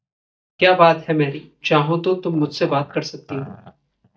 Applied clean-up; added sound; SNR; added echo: neural mask model DeepFilterNet 3.